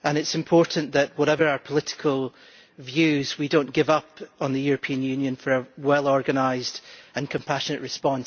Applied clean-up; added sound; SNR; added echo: none; none; none; none.